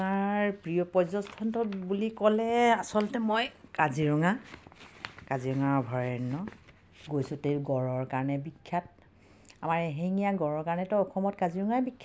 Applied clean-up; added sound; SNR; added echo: none; none; none; none.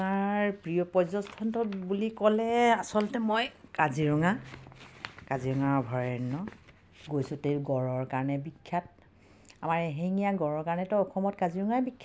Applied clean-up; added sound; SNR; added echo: none; Drum; 18 dB; none.